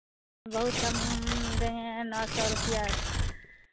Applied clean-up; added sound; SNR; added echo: none; Tearing; -3 dB; none.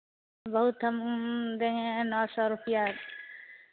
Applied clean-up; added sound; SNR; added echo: none; none; none; none.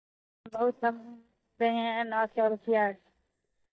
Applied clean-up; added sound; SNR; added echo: neural mask model DeepFilterNet 3.